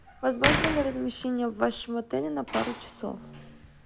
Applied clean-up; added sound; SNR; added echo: none; Slam; 3 dB; none.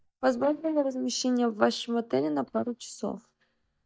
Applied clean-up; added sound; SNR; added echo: neural mask model DeepFilterNet 3.